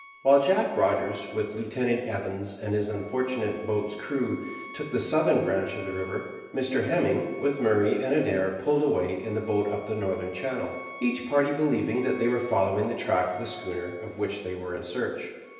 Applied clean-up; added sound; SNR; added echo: none; Bowed string instrument; 19 dB; reverberation time 1.0 s.